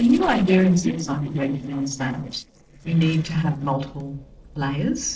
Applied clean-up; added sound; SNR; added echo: neural separator model SepFormer DNS4.